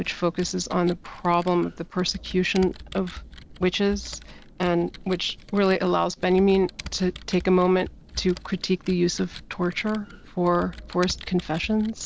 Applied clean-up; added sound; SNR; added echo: none; Computer keyboard; 17 dB; none.